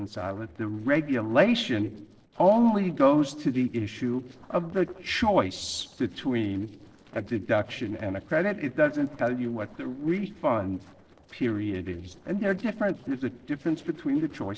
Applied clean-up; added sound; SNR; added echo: neural separator model SepFormer DNS4.